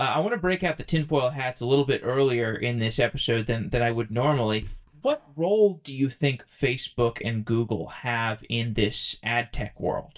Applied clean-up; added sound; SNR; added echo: neural mask model DeepFilterNet 3.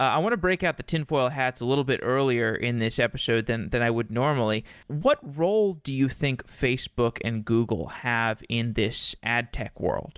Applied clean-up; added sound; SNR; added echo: none; none; none; none.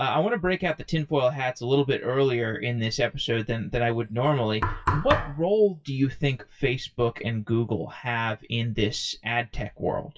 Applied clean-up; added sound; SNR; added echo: classical method WPE with log-MMSE.